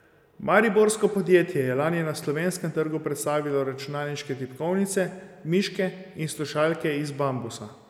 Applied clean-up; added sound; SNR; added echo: none; none; none; none.